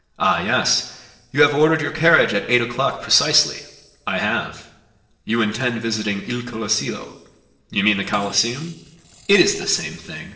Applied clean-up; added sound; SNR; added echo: neural separator model SepFormer DNS4.